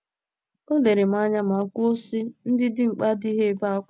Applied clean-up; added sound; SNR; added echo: none; none; none; none.